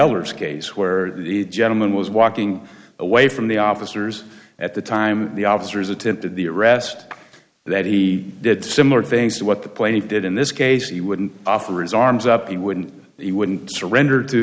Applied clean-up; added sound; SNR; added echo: none; none; none; none.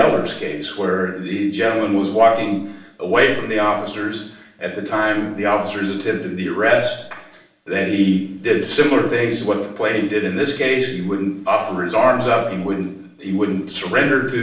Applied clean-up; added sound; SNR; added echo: none; none; none; reverberation time 0.5 s.